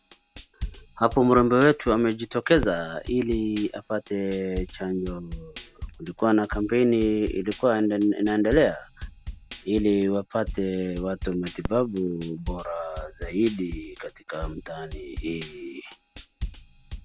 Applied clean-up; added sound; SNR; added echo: none; Fireworks + Drum kit; 13 dB; none.